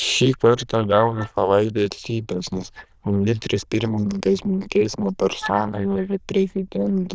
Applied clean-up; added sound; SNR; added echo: neural diffusion model UNIVERSE++.